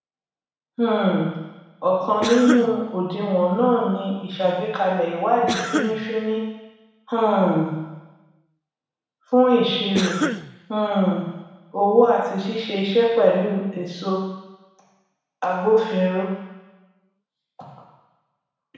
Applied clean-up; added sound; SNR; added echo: none; Cough; 6 dB; reverberation time 1.1 s.